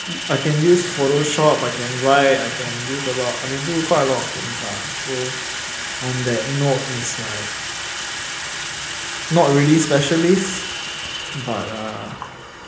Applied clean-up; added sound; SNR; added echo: none; Sink (filling or washing) / Water tap, faucet; 7 dB; reverberation time 1.0 s.